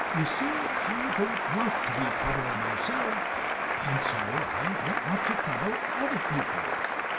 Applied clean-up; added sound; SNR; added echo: none; Applause; -4 dB; reverberation time 0.4 s.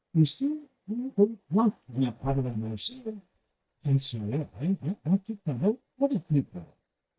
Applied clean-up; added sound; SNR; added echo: neural mask model DeepFilterNet 3.